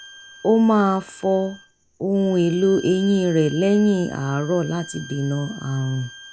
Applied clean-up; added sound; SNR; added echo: none; Bowed string instrument; 20 dB; none.